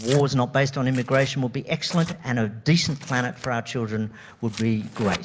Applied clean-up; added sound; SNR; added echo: neural mask model Resemble Enhance denoiser.